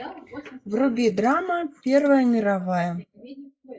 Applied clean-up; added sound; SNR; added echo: neural mask model Resemble Enhance denoiser.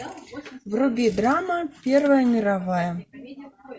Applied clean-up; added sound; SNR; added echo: none; none; none; none.